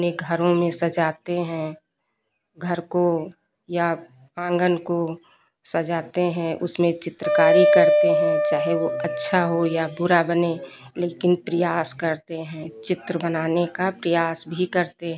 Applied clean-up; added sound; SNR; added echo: none; Wind instrument, woodwind instrument; -3 dB; none.